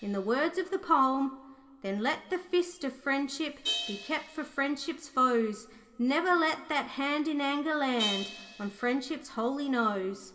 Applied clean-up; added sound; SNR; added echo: none; Crash cymbal; 13 dB; reverberation time 1.3 s.